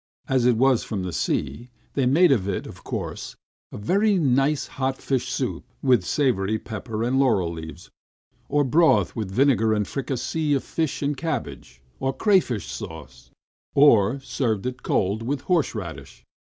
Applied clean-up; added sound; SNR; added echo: none; none; none; none.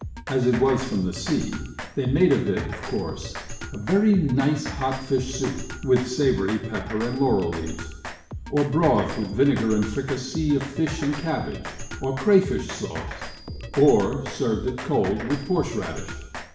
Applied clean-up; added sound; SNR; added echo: none; Drum kit; 11 dB; reverberation time 0.9 s.